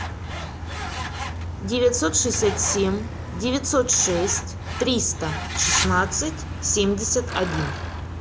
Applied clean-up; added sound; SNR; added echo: none; Truck; 5 dB; none.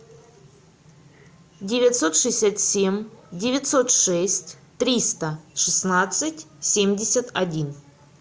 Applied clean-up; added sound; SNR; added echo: none; none; none; none.